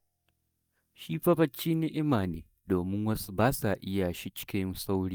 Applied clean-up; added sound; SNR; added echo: neural mask model DeepFilterNet 3.